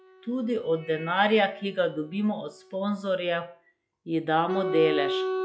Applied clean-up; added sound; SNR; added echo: classical method log-MMSE.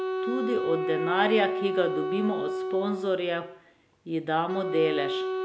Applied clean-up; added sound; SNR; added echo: none; Wind instrument, woodwind instrument; 2 dB; none.